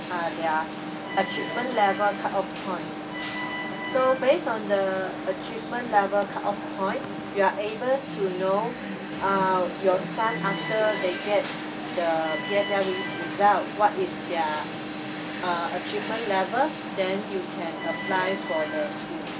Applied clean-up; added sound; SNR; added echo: none; Alarm; 6 dB; none.